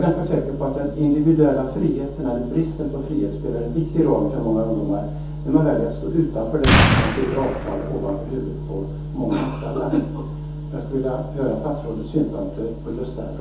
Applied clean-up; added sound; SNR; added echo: none; Explosion; -2 dB; reverberation time 0.6 s.